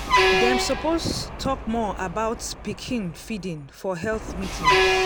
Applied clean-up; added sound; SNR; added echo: none; Truck; -3 dB; none.